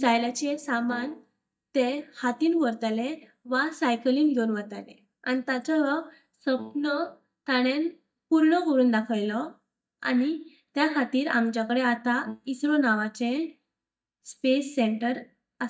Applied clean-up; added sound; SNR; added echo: neural mask model DeepFilterNet 3.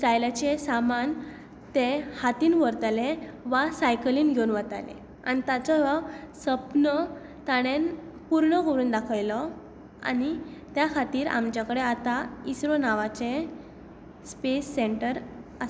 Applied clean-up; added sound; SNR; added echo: none; none; none; none.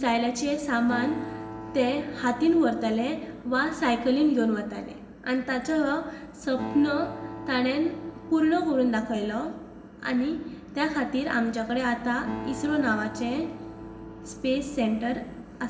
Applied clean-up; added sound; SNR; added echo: none; Acoustic guitar; 15 dB; reverberation time 1.9 s.